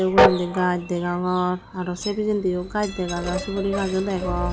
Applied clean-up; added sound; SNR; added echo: none; Train; 3 dB; none.